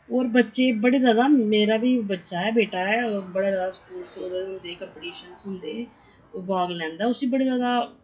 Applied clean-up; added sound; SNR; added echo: classical method WPE with log-MMSE.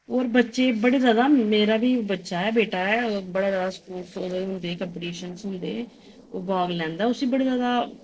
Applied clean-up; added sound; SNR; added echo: neural separator model SepFormer DNS4.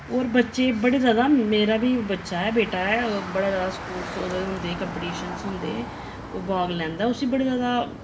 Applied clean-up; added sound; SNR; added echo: none; Motor vehicle (road); 12 dB; reverberation time 0.5 s.